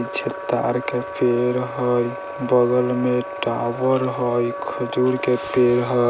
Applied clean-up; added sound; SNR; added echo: none; Wind instrument, woodwind instrument; 11 dB; none.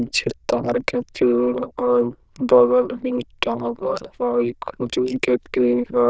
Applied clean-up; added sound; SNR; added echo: neural diffusion model UNIVERSE++.